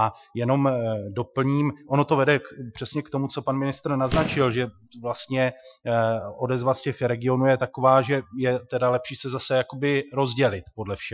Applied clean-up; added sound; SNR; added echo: classical method Wiener filter.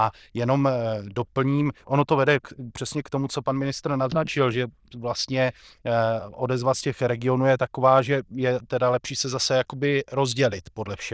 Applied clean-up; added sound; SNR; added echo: neural diffusion model UNIVERSE++.